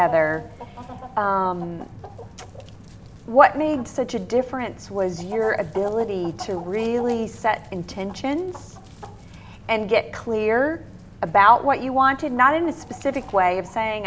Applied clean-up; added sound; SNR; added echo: none; Chicken, rooster; 19 dB; none.